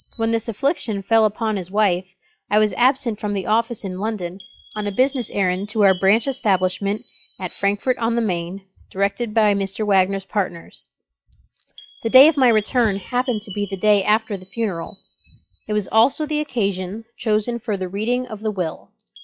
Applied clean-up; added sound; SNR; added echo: classical method log-MMSE.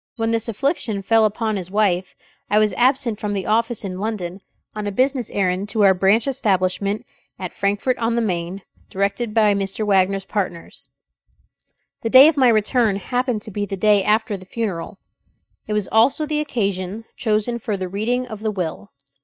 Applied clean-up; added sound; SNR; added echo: neural mask model DeepFilterNet 3.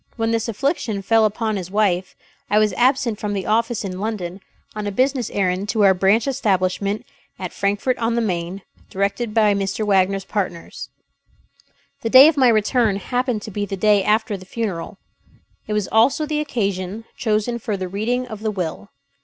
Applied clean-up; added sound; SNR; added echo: none; none; none; none.